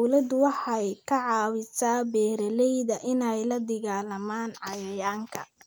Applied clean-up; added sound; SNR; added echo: none; none; none; none.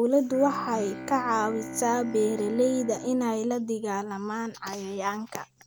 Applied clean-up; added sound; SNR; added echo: none; Bowed string instrument; 14 dB; none.